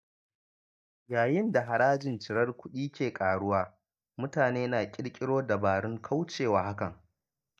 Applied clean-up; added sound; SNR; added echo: neural mask model DeepFilterNet 3.